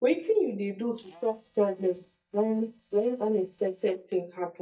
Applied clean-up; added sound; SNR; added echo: neural mask model DeepFilterNet 3.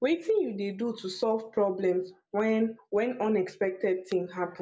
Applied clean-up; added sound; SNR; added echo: none; none; none; none.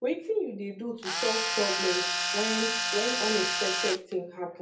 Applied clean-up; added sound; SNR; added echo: none; Tools; -2 dB; reverberation time 0.3 s.